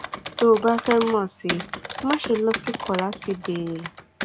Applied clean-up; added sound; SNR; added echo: none; Computer keyboard; 9 dB; none.